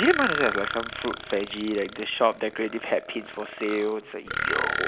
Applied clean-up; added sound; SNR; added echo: none; Burping, eructation; 5 dB; none.